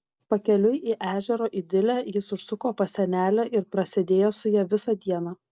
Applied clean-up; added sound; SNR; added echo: none; none; none; none.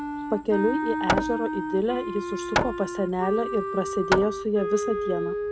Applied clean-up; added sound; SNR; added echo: none; Hammer + Wind instrument, woodwind instrument; 1 dB; none.